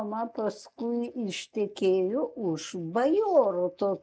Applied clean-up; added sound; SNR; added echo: neural mask model Resemble Enhance denoiser.